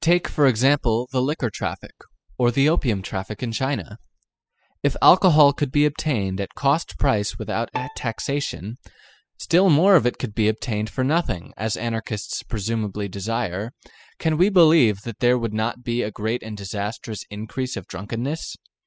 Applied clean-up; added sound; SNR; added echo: classical method spectral subtraction.